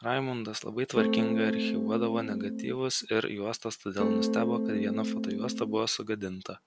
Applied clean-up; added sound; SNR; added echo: none; Electric guitar / Strum; -3 dB; none.